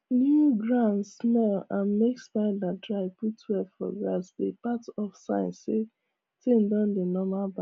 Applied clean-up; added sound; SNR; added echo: none; none; none; none.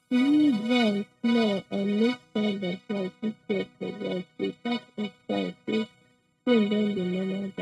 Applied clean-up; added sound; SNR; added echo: neural mask model RNNoise.